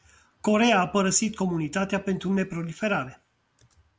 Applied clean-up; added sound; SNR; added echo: none; none; none; none.